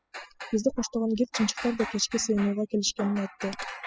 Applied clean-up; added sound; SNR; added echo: classical method spectral subtraction.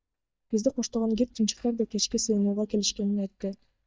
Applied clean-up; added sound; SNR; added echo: neural mask model DeepFilterNet 3.